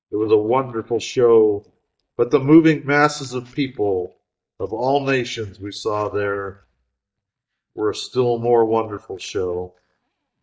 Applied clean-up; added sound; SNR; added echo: neural mask model DeepFilterNet 3.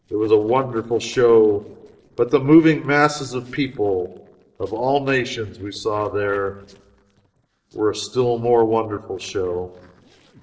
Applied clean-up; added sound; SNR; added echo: neural separator model SepFormer DNS4.